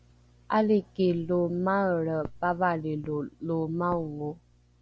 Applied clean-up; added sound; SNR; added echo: none; none; none; none.